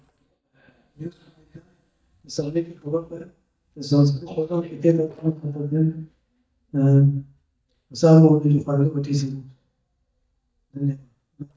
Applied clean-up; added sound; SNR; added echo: neural mask model DeepFilterNet 3.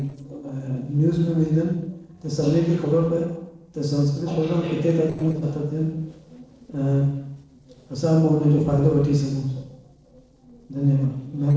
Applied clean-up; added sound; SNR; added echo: neural separator model SepFormer DNS4.